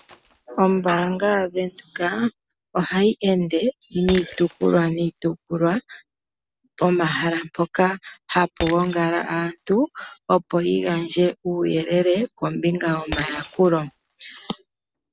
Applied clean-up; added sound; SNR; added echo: none; Shatter; 18 dB; none.